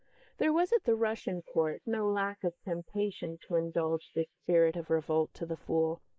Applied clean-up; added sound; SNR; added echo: neural mask model Resemble Enhance denoiser.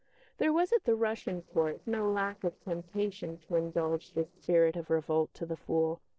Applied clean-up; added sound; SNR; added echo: neural separator model SepFormer DNS4.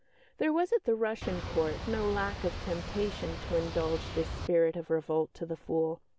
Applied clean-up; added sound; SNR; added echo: none; Boat, Water vehicle; 7 dB; none.